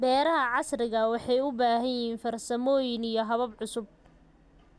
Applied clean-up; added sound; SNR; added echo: none; none; none; none.